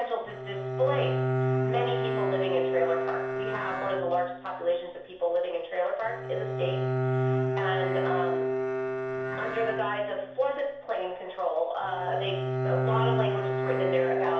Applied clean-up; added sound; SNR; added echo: none; Bowed string instrument; -1 dB; reverberation time 0.5 s.